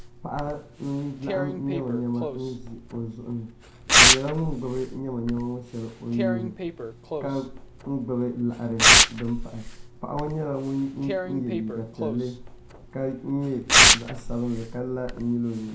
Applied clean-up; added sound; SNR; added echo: none; Tearing; -4 dB; reverberation time 0.4 s.